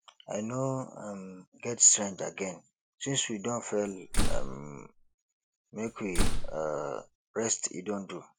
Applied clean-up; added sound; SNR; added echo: none; Slam; -4 dB; none.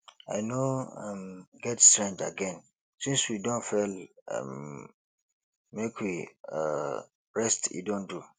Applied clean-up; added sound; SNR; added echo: none; none; none; none.